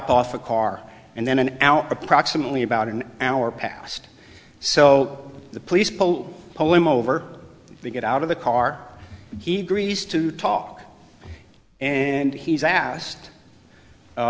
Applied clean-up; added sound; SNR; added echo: none; none; none; none.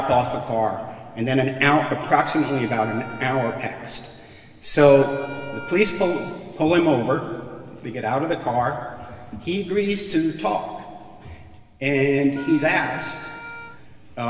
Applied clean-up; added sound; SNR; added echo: none; Wind instrument, woodwind instrument; 16 dB; reverberation time 2.3 s.